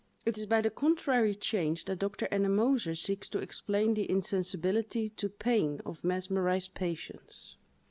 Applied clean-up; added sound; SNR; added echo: none; none; none; none.